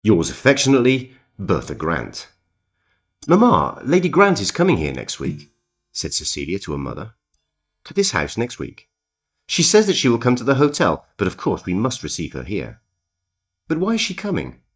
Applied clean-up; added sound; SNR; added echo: neural mask model DeepFilterNet 3.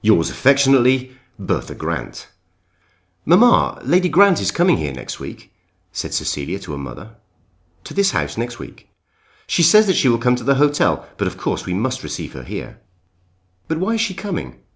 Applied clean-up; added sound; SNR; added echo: none; none; none; none.